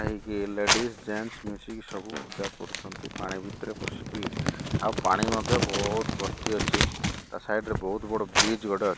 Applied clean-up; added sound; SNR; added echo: none; Crumpling, crinkling; -1 dB; none.